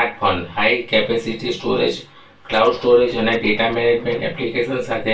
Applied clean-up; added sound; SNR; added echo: none; Scratching (performance technique); 20 dB; reverberation time 0.2 s.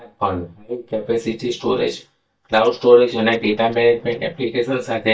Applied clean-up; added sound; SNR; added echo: neural mask model DeepFilterNet 3.